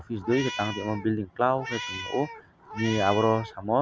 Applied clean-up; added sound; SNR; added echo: none; Meow; 10 dB; none.